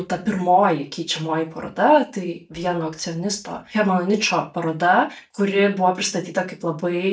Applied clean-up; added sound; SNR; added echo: neural mask model DeepFilterNet 3.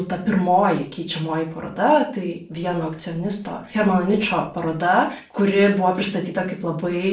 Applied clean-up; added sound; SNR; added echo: neural separator model SepFormer DNS4.